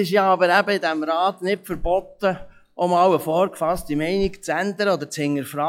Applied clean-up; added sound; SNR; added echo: classical method log-MMSE.